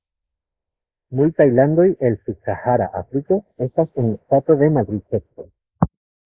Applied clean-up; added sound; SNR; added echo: neural mask model Resemble Enhance denoiser.